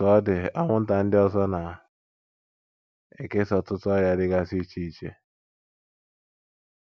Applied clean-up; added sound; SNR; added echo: none; none; none; none.